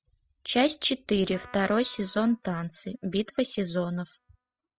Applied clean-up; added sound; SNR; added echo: classical method spectral subtraction.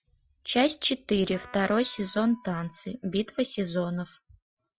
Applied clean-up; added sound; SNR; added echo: classical method Wiener filter.